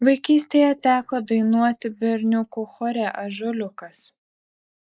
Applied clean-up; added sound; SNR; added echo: neural mask model Resemble Enhance denoiser.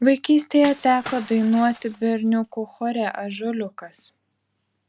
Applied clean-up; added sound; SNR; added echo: none; Shatter / Crushing; 18 dB; none.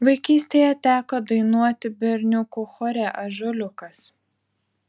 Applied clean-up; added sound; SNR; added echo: none; none; none; none.